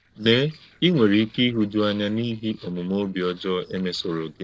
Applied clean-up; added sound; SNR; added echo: neural separator model SepFormer DNS4.